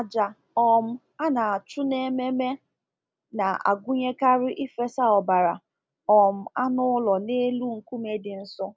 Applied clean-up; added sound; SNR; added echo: none; none; none; none.